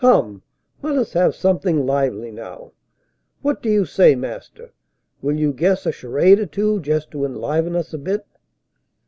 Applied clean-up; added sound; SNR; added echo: none; none; none; none.